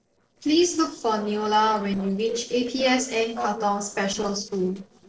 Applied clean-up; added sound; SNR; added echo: neural separator model SepFormer DNS4.